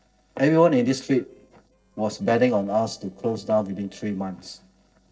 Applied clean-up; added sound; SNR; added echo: neural separator model SepFormer DNS4.